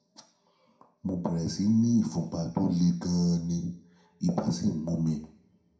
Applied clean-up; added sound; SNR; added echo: none; none; none; reverberation time 0.5 s.